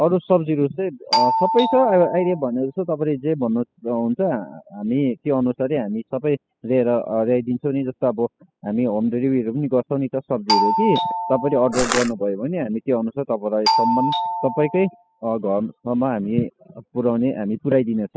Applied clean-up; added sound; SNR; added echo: classical method spectral subtraction.